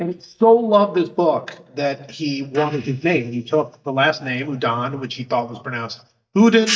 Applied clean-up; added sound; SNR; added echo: neural mask model DeepFilterNet 3.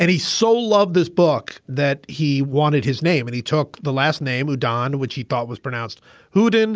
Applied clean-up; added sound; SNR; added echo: none; none; none; none.